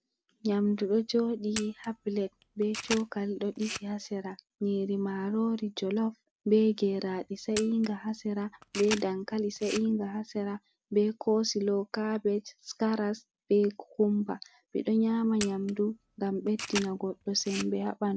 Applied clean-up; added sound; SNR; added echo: none; Camera; 13 dB; none.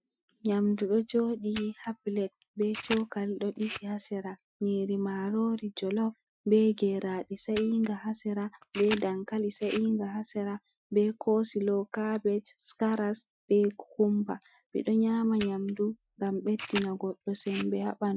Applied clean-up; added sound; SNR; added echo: classical method Wiener filter.